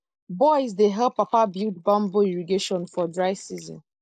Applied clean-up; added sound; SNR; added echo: neural mask model Resemble Enhance denoiser.